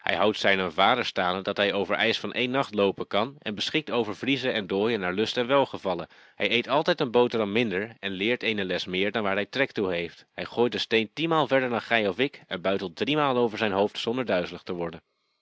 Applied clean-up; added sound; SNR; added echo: none; none; none; none.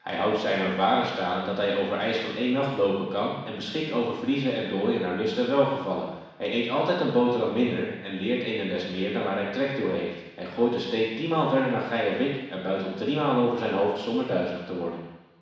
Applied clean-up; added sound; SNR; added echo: none; none; none; reverberation time 1.1 s.